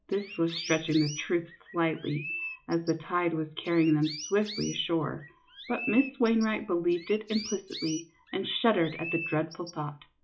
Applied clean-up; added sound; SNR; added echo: classical method log-MMSE.